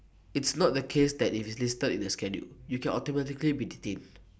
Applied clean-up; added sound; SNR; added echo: none; none; none; none.